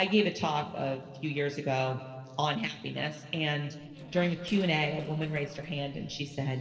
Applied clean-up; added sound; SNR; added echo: neural separator model SepFormer DNS4.